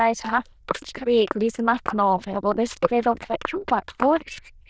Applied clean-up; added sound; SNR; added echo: neural diffusion model UNIVERSE++.